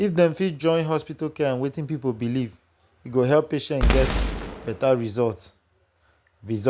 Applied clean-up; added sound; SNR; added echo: none; Boom; 1 dB; none.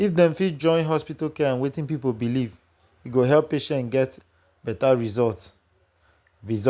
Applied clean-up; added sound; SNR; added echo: none; none; none; none.